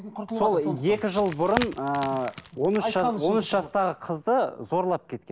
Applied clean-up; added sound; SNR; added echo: none; Wood; 13 dB; none.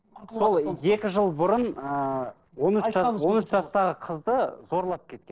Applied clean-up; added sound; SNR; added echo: neural separator model SepFormer DNS4.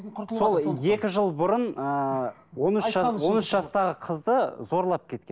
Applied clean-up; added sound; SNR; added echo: none; none; none; none.